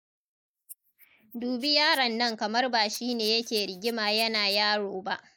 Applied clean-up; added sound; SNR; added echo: neural mask model Resemble Enhance denoiser.